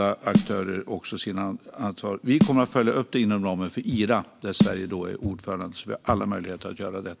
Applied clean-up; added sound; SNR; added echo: none; Snare drum; 4 dB; none.